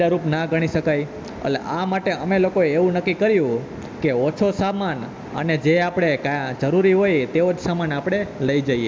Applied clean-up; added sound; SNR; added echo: none; none; none; none.